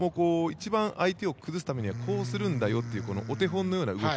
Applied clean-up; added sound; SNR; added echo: none; none; none; none.